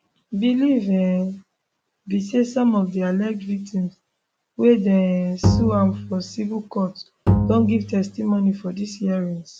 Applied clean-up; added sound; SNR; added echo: none; Bowed string instrument; 1 dB; none.